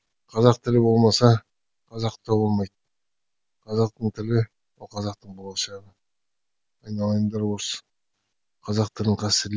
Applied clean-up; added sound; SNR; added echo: none; none; none; none.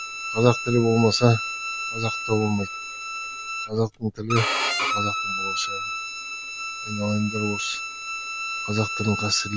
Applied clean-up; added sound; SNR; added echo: none; Bowed string instrument; 4 dB; none.